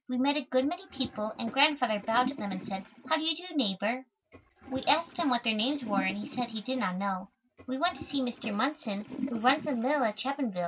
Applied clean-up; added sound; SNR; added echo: none; Toilet flush; 12 dB; none.